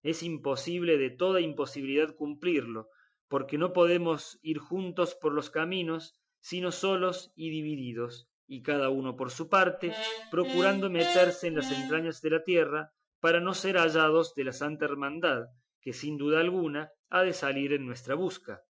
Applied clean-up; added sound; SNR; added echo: classical method Wiener filter.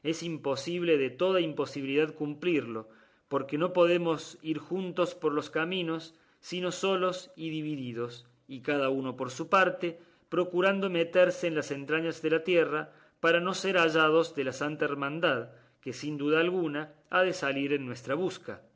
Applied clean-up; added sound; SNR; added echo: none; none; none; none.